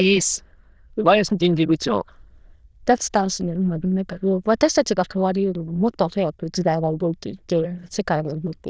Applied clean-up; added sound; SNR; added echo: neural diffusion model UNIVERSE++.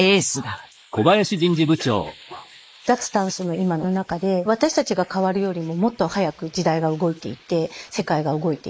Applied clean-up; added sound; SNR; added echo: neural mask model Resemble Enhance denoiser.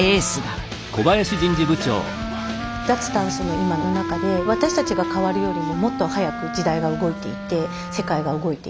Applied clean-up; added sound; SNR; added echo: none; Wind instrument, woodwind instrument; 6 dB; none.